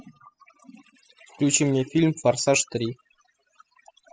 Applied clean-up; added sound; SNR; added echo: classical method spectral subtraction.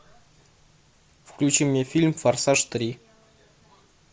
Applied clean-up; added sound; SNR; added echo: none; none; none; none.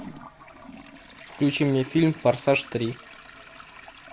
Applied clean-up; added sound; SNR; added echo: none; Toilet flush; 18 dB; none.